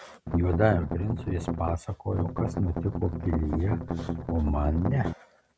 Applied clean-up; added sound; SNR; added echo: none; Strum; 4 dB; none.